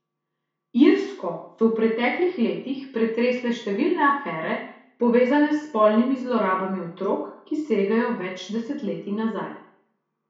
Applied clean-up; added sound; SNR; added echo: none; none; none; reverberation time 0.6 s.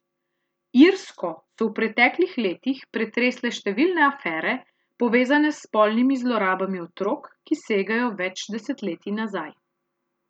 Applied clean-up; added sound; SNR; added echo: none; none; none; none.